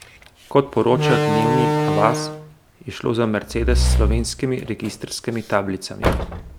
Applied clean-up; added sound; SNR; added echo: none; Slam; 0 dB; none.